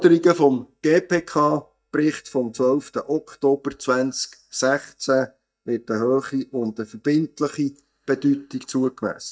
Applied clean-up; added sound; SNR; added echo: neural mask model DeepFilterNet 3.